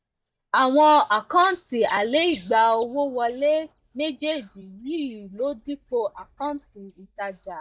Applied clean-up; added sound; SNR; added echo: neural mask model DeepFilterNet 3.